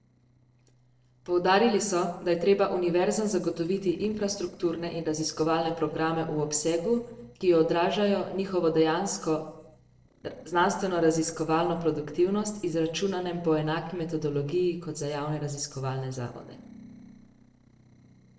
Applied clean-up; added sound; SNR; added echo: neural separator model SepFormer DNS4.